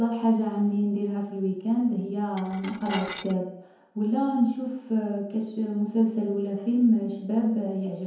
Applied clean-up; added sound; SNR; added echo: none; Dishes, pots, and pans / Glass; 12 dB; reverberation time 0.9 s.